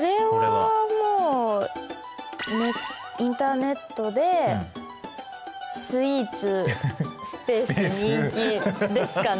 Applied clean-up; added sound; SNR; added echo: none; none; none; none.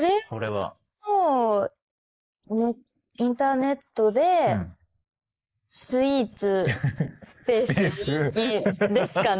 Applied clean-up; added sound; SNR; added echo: neural mask model Resemble Enhance denoiser.